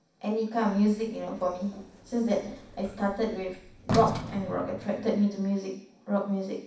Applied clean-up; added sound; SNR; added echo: none; Sliding door; 11 dB; reverberation time 0.6 s.